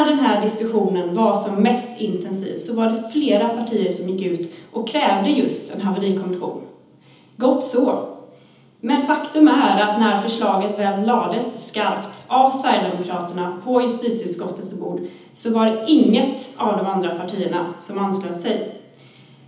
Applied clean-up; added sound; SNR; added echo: none; none; none; reverberation time 1.3 s.